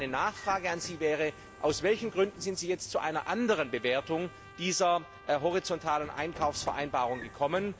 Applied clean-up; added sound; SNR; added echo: none; Trumpet + Sliding door / Train; 17 dB; none.